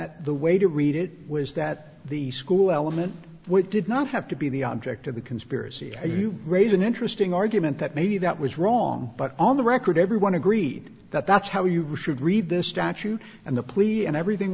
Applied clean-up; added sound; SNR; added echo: none; none; none; none.